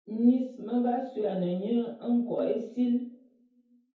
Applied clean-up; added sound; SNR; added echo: none; Bowed string instrument; 15 dB; reverberation time 0.6 s.